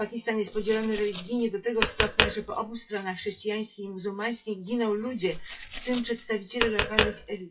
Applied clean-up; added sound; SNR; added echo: classical method WPE with log-MMSE.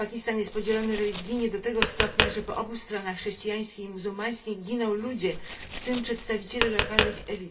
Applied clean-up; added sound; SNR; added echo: none; Tap; 1 dB; reverberation time 0.2 s.